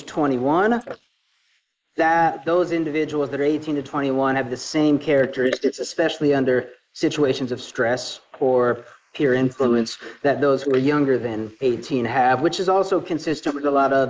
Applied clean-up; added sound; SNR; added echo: neural mask model Resemble Enhance denoiser.